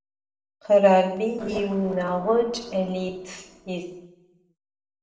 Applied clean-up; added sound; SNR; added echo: neural separator model SepFormer DNS4.